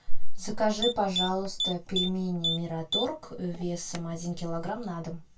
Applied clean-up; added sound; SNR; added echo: none; Typing; 9 dB; reverberation time 0.2 s.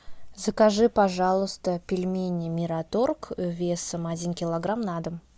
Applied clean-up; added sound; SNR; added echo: none; none; none; none.